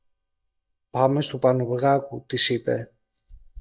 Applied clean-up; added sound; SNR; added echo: neural mask model DeepFilterNet 3.